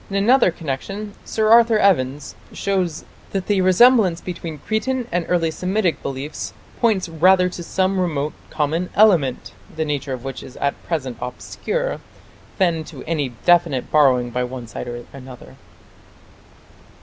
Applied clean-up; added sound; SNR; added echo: none; none; none; none.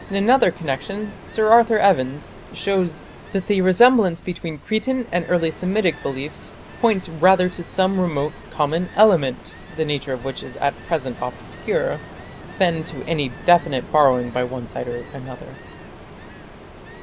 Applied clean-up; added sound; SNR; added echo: none; Ocean; 18 dB; none.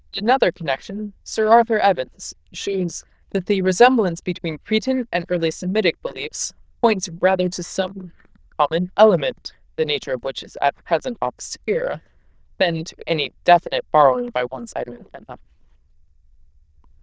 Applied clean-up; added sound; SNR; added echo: neural diffusion model UNIVERSE++.